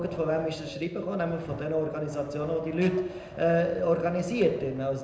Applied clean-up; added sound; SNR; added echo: none; Wind; 14 dB; reverberation time 0.7 s.